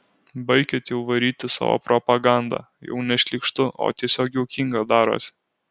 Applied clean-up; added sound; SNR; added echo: none; none; none; none.